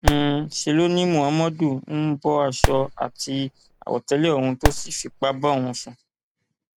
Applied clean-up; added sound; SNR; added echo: none; Fireworks; 3 dB; none.